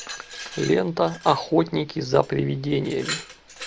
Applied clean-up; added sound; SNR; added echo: none; Glass; 14 dB; none.